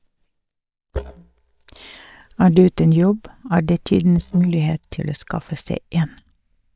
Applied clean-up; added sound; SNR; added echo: neural mask model DeepFilterNet 3.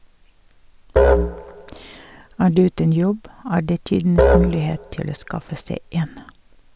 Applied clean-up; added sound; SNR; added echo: none; Musical instrument; 0 dB; none.